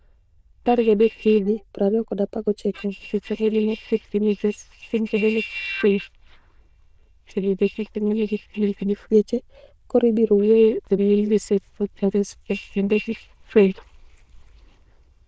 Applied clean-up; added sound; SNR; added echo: neural diffusion model UNIVERSE++.